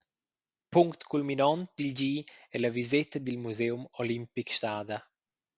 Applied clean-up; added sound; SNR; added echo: none; none; none; none.